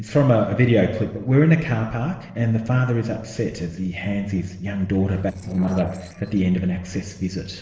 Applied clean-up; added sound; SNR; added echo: neural separator model SepFormer DNS4.